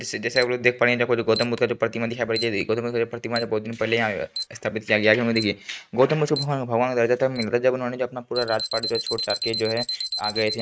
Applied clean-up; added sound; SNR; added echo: neural mask model RNNoise.